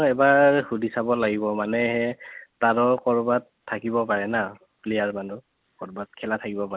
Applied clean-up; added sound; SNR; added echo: none; none; none; none.